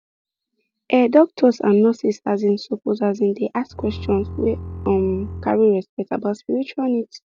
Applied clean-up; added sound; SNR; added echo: none; Bowed string instrument; 12 dB; none.